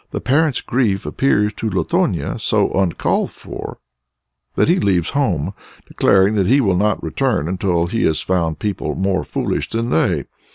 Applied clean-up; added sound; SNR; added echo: none; none; none; none.